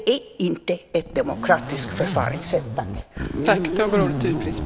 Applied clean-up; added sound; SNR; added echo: none; Zipper (clothing); 4 dB; none.